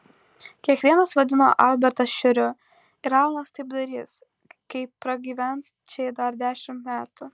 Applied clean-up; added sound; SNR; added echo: none; none; none; none.